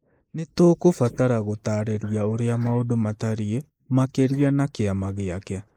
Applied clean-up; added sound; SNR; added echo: neural mask model Resemble Enhance denoiser.